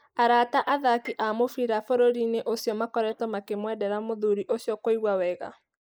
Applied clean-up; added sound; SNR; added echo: neural mask model Resemble Enhance denoiser.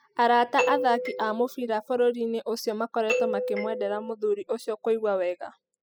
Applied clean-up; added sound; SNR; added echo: classical method spectral subtraction.